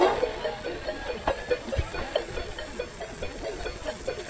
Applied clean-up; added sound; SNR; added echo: neural mask model DeepFilterNet 3.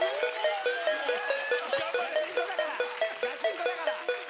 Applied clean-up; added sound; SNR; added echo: none; Ringtone; -3 dB; none.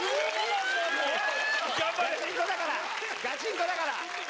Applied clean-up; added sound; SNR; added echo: none; none; none; none.